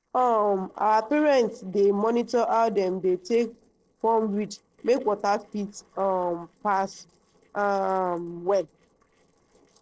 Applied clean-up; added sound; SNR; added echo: neural separator model SepFormer DNS4.